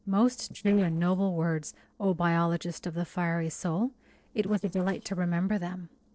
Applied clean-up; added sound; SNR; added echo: neural separator model SepFormer DNS4.